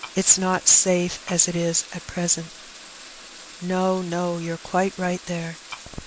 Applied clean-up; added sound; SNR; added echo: none; Bathtub (filling or washing) + Tap / Glass; 17 dB; none.